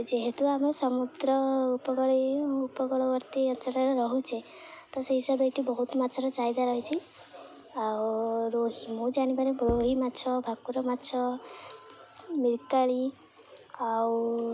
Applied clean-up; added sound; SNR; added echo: none; Writing; 8 dB; none.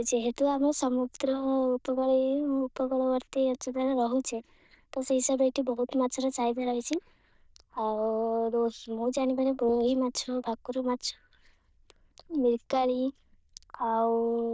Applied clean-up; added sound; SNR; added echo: neural diffusion model UNIVERSE++.